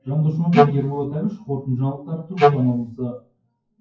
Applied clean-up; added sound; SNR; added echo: classical method WPE with log-MMSE.